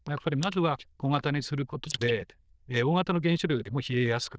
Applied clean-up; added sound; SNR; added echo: neural diffusion model UNIVERSE++.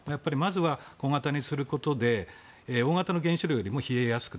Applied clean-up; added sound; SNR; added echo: none; none; none; none.